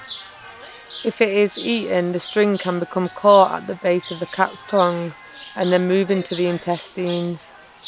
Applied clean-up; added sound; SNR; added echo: none; Chirp, tweet; 17 dB; none.